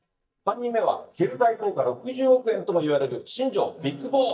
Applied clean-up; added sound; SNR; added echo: neural mask model DeepFilterNet 3.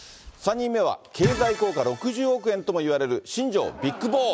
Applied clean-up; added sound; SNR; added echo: none; none; none; none.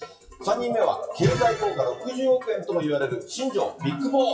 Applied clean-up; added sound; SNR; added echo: classical method WPE with log-MMSE.